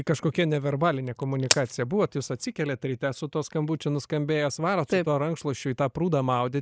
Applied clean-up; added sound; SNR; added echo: neural mask model Resemble Enhance denoiser.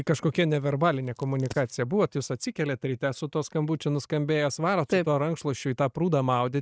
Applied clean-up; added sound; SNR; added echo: neural mask model RNNoise.